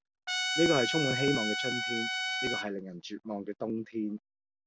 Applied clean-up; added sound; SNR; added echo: none; Trumpet; 0 dB; none.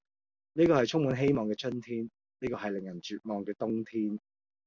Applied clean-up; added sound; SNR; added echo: none; none; none; none.